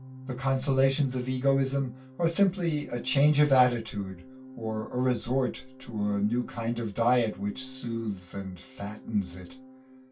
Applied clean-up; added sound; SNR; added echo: none; Organ; 17 dB; reverberation time 0.2 s.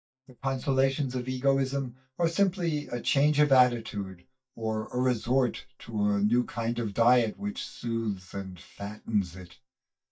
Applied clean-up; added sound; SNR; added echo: neural mask model DeepFilterNet 3.